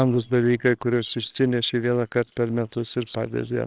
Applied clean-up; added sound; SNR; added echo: neural separator model SepFormer WHAMR!.